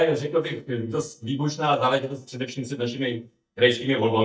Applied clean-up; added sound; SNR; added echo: neural mask model DeepFilterNet 3.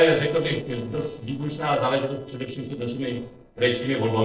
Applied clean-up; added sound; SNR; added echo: neural separator model SepFormer DNS4.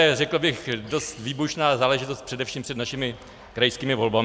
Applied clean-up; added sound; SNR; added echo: none; none; none; none.